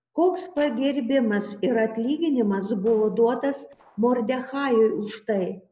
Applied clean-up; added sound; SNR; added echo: neural separator model SepFormer DNS4.